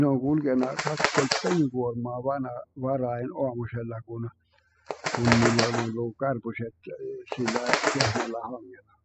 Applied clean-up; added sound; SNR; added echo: classical method spectral subtraction.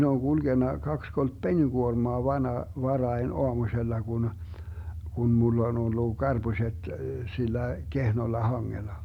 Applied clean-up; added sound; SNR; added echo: none; none; none; none.